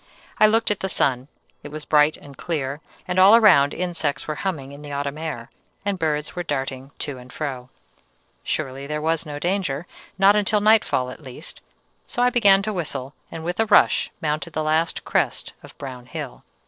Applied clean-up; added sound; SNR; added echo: neural separator model SepFormer DNS4.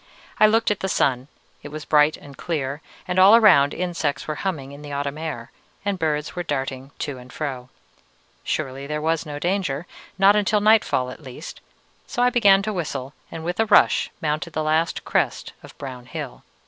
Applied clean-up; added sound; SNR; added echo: none; none; none; none.